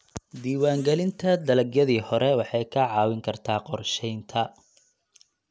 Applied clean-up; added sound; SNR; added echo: none; none; none; none.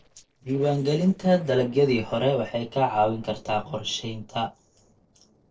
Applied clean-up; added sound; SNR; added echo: neural separator model SepFormer DNS4.